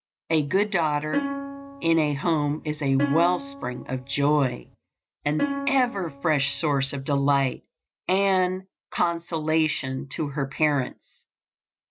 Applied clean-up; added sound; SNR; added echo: none; Plucked string instrument; 7 dB; none.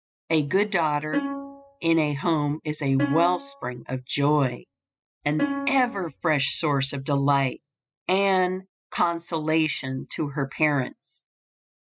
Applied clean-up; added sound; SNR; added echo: classical method spectral subtraction.